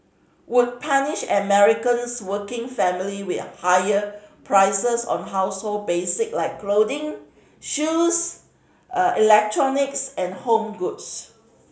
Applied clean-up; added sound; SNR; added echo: none; none; none; none.